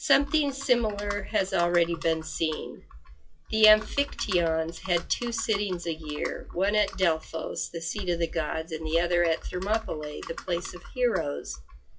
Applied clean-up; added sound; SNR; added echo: classical method WPE with log-MMSE.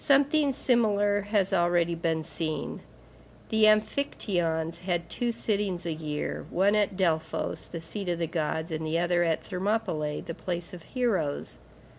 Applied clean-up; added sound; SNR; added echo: none; none; none; none.